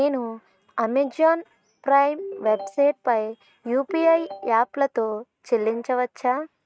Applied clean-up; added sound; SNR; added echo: neural mask model RNNoise.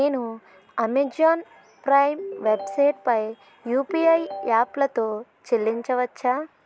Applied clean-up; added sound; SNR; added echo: none; Ringtone; 13 dB; none.